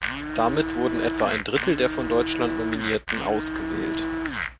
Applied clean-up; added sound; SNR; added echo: none; Domestic sounds, home sounds; 2 dB; none.